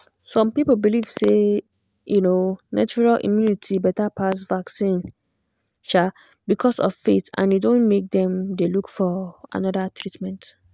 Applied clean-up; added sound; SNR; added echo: none; none; none; none.